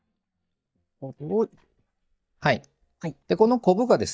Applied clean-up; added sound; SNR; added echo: neural mask model DeepFilterNet 3.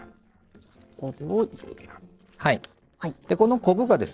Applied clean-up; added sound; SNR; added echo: neural separator model SepFormer DNS4.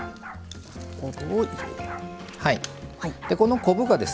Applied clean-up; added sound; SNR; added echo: none; Bark; 19 dB; none.